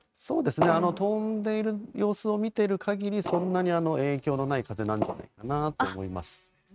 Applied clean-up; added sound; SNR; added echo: neural mask model RNNoise.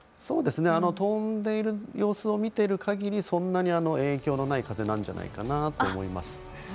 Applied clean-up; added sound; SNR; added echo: none; none; none; none.